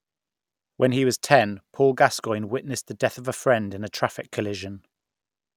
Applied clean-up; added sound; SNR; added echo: none; none; none; none.